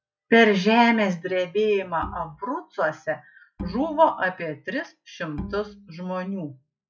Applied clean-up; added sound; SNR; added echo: classical method log-MMSE.